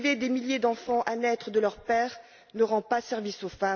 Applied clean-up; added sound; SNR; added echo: none; none; none; none.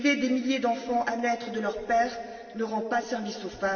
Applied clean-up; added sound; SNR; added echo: none; none; none; reverberation time 2.4 s.